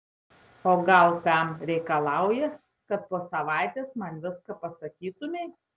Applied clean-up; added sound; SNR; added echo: none; none; none; none.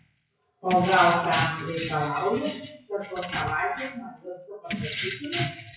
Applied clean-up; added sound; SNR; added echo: classical method WPE with log-MMSE.